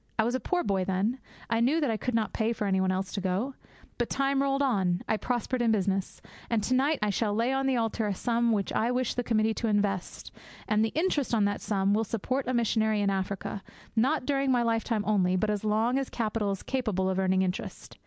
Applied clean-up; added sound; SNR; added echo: none; none; none; none.